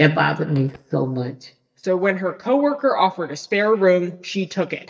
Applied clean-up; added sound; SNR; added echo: neural mask model DeepFilterNet 3.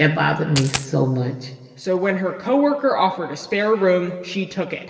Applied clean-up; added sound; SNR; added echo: none; Coin (dropping); 6 dB; reverberation time 2.5 s.